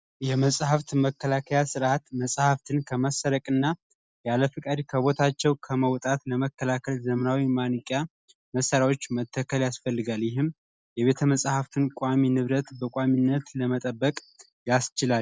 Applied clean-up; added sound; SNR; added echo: none; none; none; none.